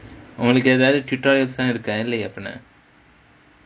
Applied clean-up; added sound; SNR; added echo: none; none; none; none.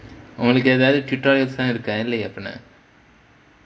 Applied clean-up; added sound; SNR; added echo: none; none; none; reverberation time 1.2 s.